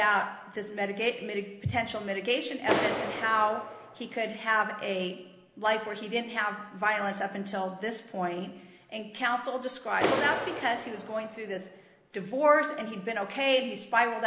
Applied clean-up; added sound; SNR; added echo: none; Clapping; 7 dB; reverberation time 1.1 s.